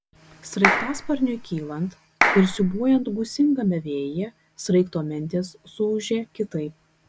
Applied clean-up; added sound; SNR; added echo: none; Clapping; 1 dB; none.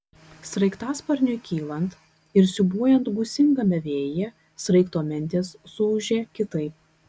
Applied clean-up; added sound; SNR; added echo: none; none; none; none.